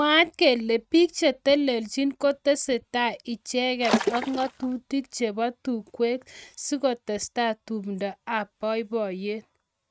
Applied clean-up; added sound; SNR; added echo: neural mask model RNNoise.